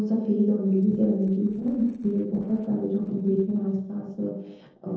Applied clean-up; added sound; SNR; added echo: neural separator model SepFormer DNS4.